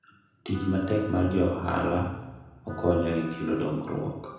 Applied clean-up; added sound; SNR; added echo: none; Wind instrument, woodwind instrument; 19 dB; reverberation time 0.9 s.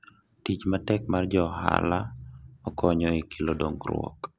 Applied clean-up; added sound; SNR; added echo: none; none; none; none.